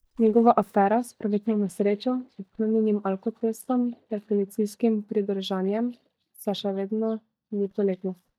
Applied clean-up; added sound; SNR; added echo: neural mask model DeepFilterNet 3.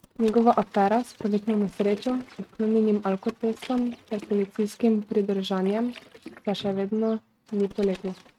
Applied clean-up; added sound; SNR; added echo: neural mask model RNNoise.